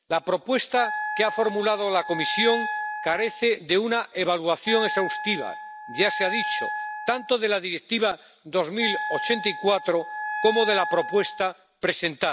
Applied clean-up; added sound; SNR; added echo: none; Wind instrument, woodwind instrument; 7 dB; none.